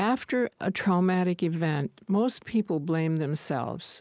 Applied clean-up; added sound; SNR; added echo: none; none; none; none.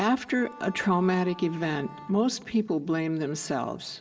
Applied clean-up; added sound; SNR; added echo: none; Bowed string instrument; 19 dB; reverberation time 0.4 s.